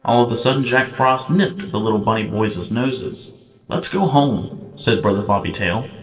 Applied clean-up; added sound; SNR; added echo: neural separator model SepFormer DNS4.